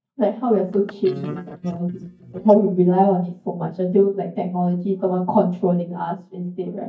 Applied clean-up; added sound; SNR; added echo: neural mask model DeepFilterNet 3.